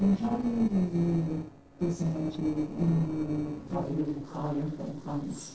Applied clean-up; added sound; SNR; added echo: neural separator model SepFormer DNS4.